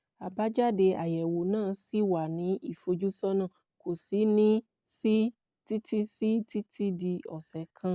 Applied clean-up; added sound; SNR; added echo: none; none; none; none.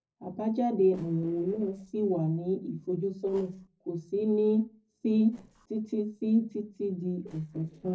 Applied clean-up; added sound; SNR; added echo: neural separator model SepFormer DNS4.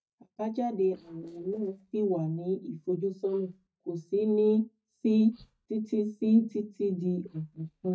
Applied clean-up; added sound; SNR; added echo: neural mask model DeepFilterNet 3.